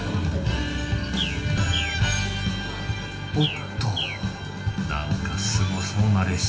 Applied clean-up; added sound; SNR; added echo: none; Bird; 11 dB; reverberation time 0.6 s.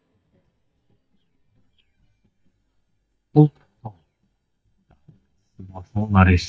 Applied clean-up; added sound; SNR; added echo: neural mask model DeepFilterNet 3.